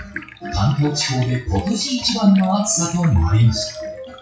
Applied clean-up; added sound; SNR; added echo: classical method WPE with log-MMSE.